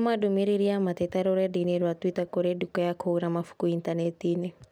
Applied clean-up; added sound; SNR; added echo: none; none; none; none.